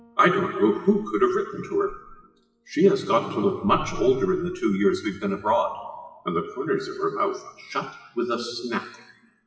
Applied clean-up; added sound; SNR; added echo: classical method WPE with log-MMSE.